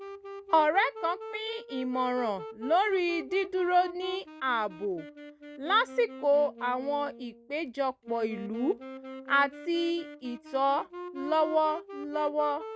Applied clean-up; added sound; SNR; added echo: none; Wind instrument, woodwind instrument; 13 dB; none.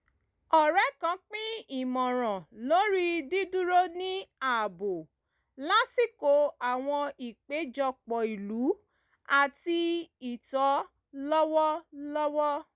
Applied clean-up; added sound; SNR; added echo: none; none; none; none.